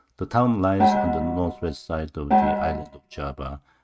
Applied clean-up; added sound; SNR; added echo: neural mask model RNNoise.